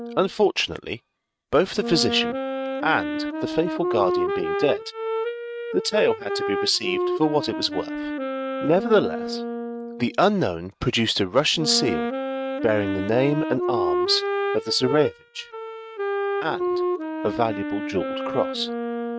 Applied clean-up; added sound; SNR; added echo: neural mask model RNNoise.